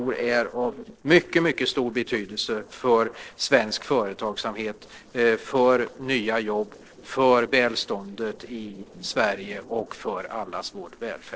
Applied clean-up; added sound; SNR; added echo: neural separator model SepFormer DNS4.